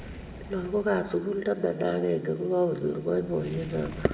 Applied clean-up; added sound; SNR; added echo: none; Fire; 16 dB; reverberation time 1.2 s.